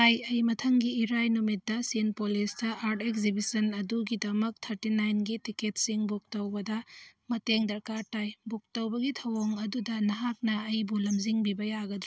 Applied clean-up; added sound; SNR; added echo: none; none; none; none.